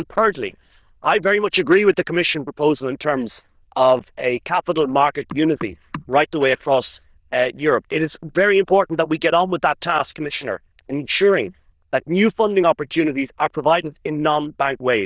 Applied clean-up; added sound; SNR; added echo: neural diffusion model UNIVERSE++.